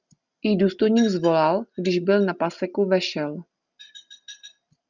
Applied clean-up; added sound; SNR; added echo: none; none; none; none.